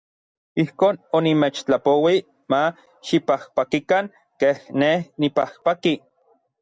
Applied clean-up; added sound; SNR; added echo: none; none; none; none.